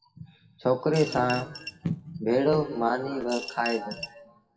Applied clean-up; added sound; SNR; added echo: classical method WPE with log-MMSE.